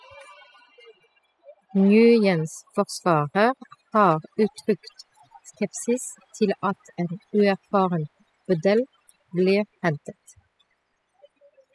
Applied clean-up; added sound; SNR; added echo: classical method spectral subtraction.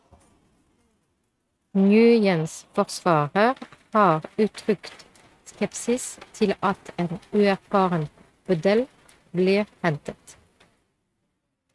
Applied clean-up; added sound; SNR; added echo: neural mask model RNNoise.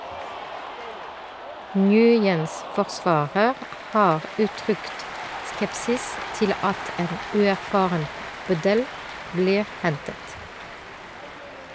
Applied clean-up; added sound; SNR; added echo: none; Cheering; 10 dB; none.